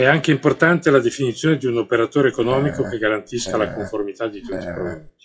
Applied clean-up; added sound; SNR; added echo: classical method WPE with log-MMSE.